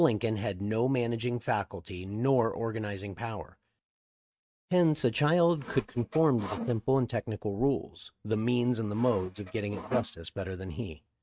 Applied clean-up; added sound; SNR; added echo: neural mask model RNNoise.